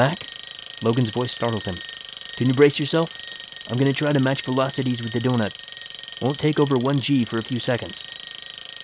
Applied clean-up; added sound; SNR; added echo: none; Alarm; 14 dB; none.